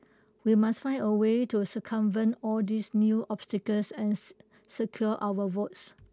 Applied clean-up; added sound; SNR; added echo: none; none; none; none.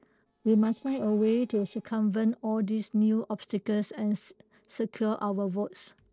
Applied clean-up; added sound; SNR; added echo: neural separator model SepFormer DNS4.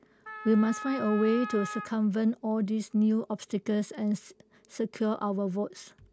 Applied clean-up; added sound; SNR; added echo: none; Wind instrument, woodwind instrument; 11 dB; none.